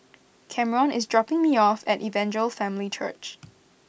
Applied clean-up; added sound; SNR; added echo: none; none; none; none.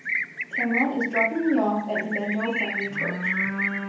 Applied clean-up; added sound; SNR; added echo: none; Livestock, farm animals, working animals; 1 dB; reverberation time 0.7 s.